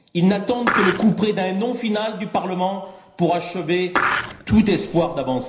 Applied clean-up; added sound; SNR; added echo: none; Skateboard; 1 dB; reverberation time 0.9 s.